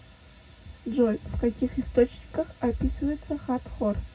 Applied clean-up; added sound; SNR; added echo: none; none; none; reverberation time 0.4 s.